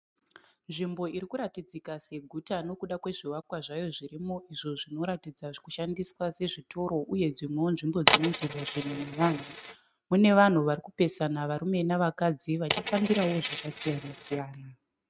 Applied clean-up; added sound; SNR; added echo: neural mask model RNNoise.